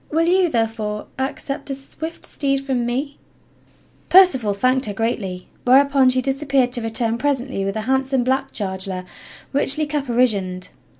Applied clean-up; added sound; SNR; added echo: none; none; none; none.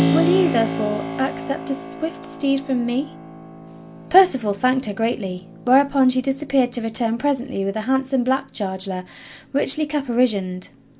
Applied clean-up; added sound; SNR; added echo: none; Keyboard (musical); 8 dB; none.